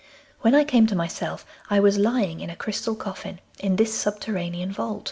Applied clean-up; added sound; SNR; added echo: none; none; none; none.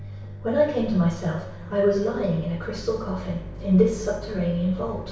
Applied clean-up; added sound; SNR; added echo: none; Microwave oven; 12 dB; reverberation time 0.6 s.